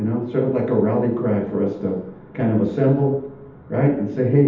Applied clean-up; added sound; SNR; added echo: none; none; none; reverberation time 0.8 s.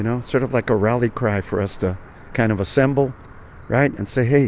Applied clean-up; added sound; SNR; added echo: none; none; none; none.